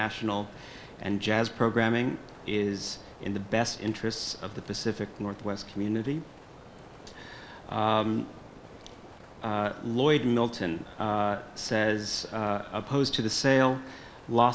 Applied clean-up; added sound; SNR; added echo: none; Rain; 19 dB; none.